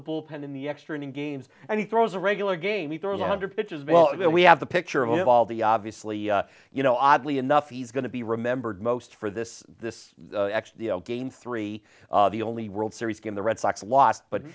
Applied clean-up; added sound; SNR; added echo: none; none; none; none.